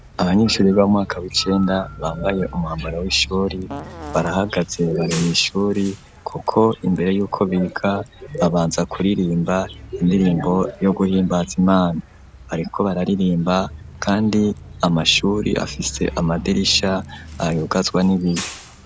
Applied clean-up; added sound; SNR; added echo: none; Fart + Bus; 17 dB; none.